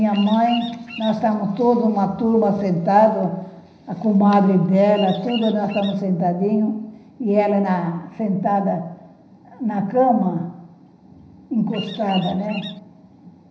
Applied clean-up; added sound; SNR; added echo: none; Bird vocalization, bird call, bird song; 15 dB; reverberation time 0.9 s.